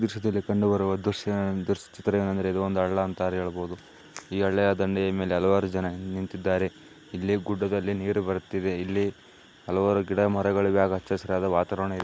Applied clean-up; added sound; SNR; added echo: none; none; none; none.